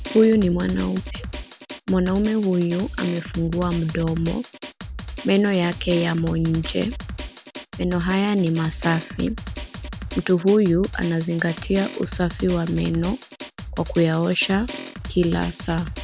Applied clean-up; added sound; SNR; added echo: none; Drum; 11 dB; none.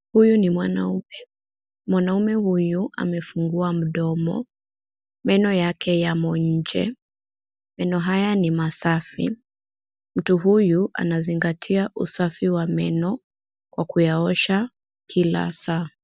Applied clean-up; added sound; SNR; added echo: none; none; none; none.